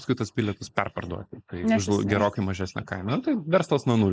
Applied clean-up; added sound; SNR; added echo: neural mask model Resemble Enhance denoiser.